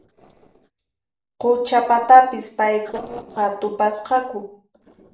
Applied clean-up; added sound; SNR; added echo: neural separator model SepFormer DNS4.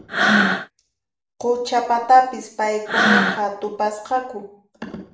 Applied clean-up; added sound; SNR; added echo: none; Breathing; 0 dB; reverberation time 0.5 s.